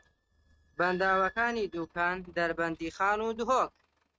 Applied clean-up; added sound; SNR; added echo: neural mask model RNNoise.